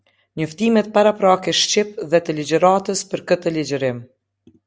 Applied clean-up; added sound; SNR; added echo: none; none; none; none.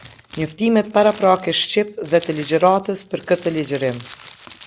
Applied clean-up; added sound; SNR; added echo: none; Crumpling, crinkling; 20 dB; none.